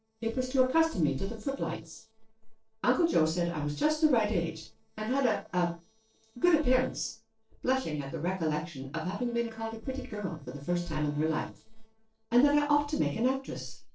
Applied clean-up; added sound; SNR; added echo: neural separator model SepFormer DNS4.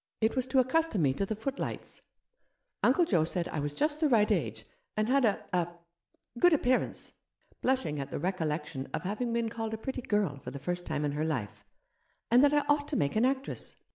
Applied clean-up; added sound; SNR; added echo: none; none; none; none.